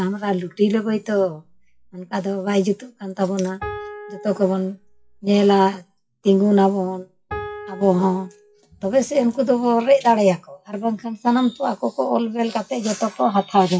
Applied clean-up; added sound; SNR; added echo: classical method WPE with log-MMSE.